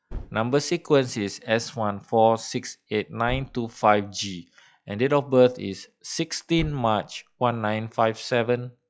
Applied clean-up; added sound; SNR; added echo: classical method log-MMSE.